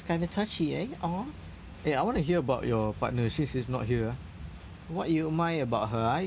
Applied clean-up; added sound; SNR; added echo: none; none; none; none.